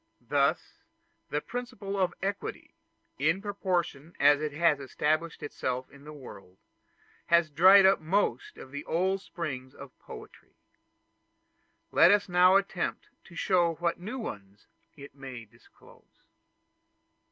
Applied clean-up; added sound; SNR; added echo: none; none; none; none.